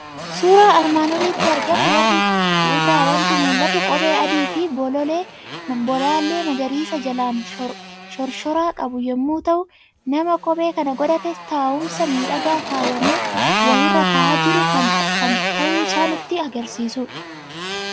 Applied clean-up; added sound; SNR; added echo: none; Motorcycle; 2 dB; none.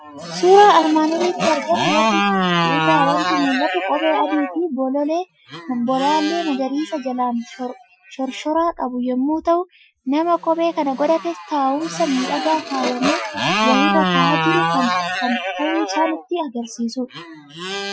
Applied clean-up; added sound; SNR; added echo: classical method Wiener filter.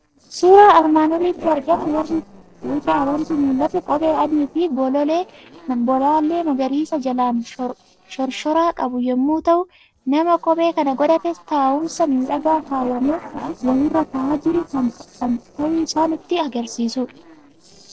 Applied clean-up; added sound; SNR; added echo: neural separator model SepFormer DNS4.